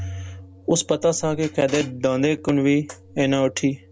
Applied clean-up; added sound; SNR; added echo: none; Organ; 17 dB; none.